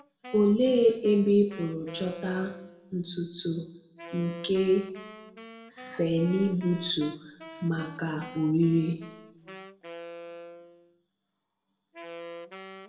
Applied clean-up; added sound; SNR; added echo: none; Wind instrument, woodwind instrument; 17 dB; reverberation time 0.7 s.